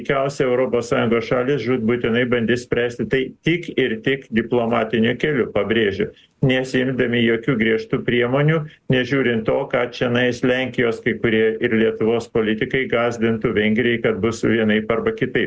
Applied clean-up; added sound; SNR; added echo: none; none; none; none.